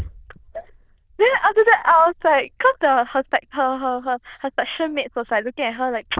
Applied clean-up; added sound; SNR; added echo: neural diffusion model UNIVERSE++.